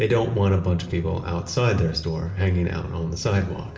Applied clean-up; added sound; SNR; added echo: none; none; none; reverberation time 2.1 s.